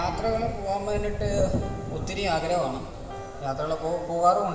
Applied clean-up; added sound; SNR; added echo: none; Piano; 19 dB; reverberation time 2.4 s.